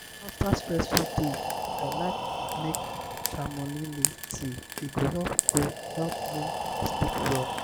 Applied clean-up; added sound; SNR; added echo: none; Breathing + Frying (food); 1 dB; none.